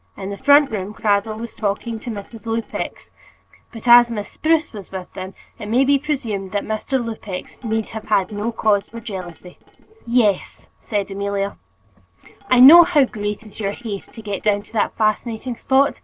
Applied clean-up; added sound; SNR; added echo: neural separator model SepFormer DNS4.